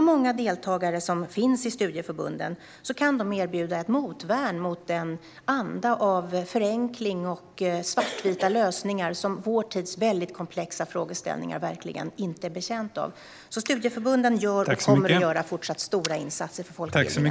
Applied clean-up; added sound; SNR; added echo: none; none; none; none.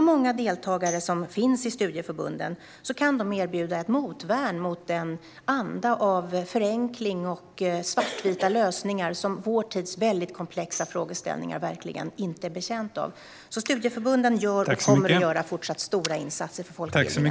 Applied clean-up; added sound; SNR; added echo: none; Tambourine; 17 dB; none.